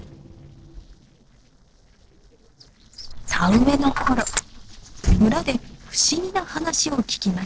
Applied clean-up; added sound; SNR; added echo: neural separator model SepFormer DNS4.